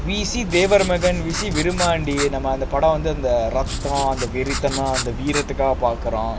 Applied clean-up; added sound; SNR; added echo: none; Writing; 9 dB; none.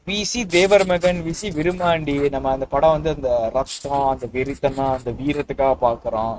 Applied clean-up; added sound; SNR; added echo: neural mask model RNNoise.